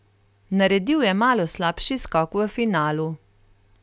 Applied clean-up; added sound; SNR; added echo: none; none; none; none.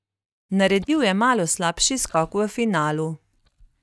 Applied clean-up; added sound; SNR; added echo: neural mask model DeepFilterNet 3.